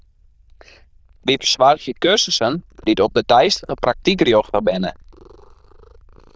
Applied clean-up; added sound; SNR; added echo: neural diffusion model UNIVERSE++.